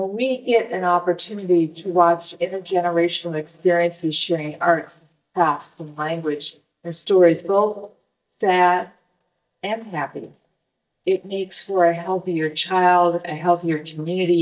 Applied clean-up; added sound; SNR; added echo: neural mask model DeepFilterNet 3.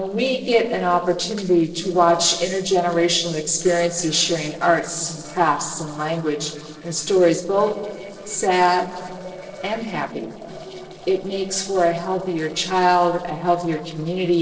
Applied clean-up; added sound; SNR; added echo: neural separator model SepFormer DNS4.